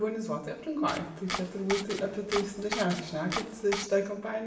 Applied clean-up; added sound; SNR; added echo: none; Domestic sounds, home sounds; 6 dB; reverberation time 0.7 s.